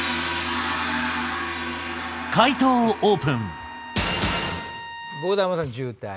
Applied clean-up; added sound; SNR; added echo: none; Trumpet; 14 dB; none.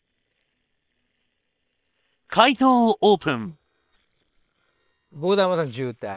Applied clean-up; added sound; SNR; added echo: neural separator model SepFormer WHAM!.